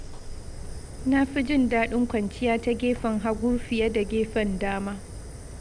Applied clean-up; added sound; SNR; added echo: none; Fire; 10 dB; none.